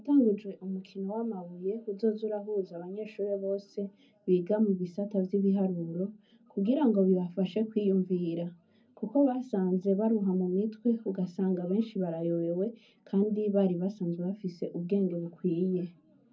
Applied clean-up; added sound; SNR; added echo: none; none; none; reverberation time 0.4 s.